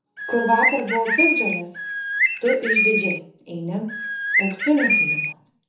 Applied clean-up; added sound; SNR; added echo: none; Bird; -2 dB; reverberation time 0.9 s.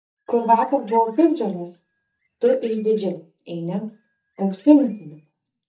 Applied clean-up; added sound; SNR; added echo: neural mask model DeepFilterNet 3.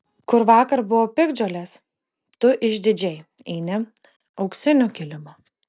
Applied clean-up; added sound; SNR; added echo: none; none; none; none.